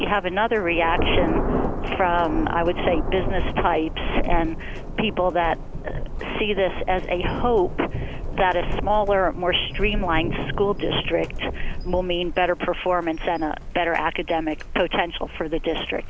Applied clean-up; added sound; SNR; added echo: none; Thunder; 3 dB; none.